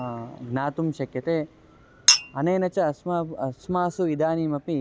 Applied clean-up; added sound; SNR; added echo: none; Chink, clink; 4 dB; none.